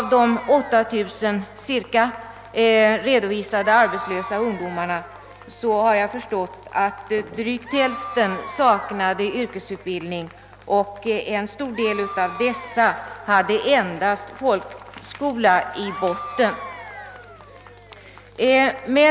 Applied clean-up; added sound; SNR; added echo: none; Applause / Crowd / Cheering; 16 dB; none.